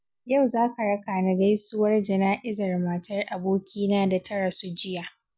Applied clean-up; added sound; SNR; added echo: none; none; none; none.